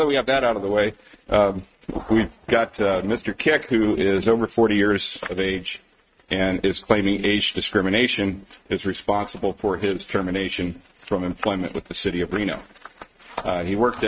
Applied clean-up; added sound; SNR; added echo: neural mask model RNNoise.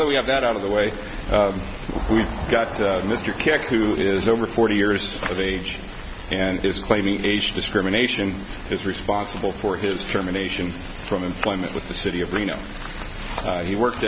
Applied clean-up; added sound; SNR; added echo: none; Engine starting; 19 dB; none.